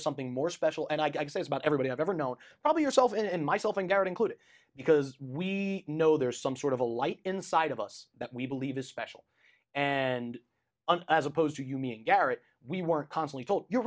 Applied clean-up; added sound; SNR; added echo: none; none; none; none.